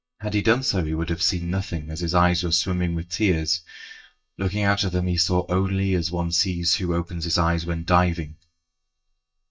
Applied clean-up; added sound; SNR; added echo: neural mask model DeepFilterNet 3.